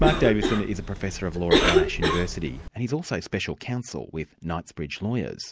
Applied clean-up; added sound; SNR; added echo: none; Cough; 0 dB; none.